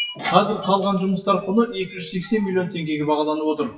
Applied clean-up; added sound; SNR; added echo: classical method WPE with log-MMSE.